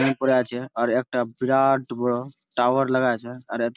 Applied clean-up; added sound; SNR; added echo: none; none; none; none.